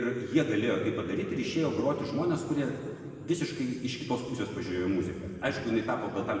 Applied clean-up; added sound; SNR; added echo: none; none; none; reverberation time 2.3 s.